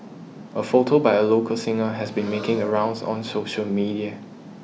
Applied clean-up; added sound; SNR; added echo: none; Breathing; 19 dB; none.